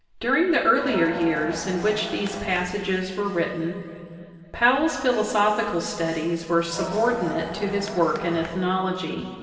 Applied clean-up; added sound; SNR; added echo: none; Crowd; 11 dB; reverberation time 2.4 s.